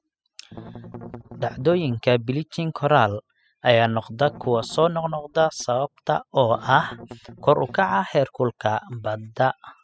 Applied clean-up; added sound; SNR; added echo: classical method spectral subtraction.